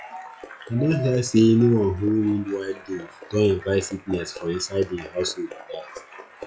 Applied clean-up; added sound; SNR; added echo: classical method log-MMSE.